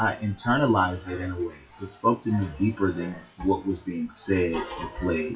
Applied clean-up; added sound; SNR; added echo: classical method WPE with log-MMSE.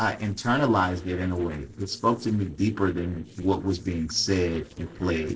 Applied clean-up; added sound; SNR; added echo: neural separator model SepFormer DNS4.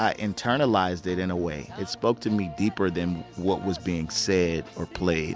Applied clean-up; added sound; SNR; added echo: none; none; none; none.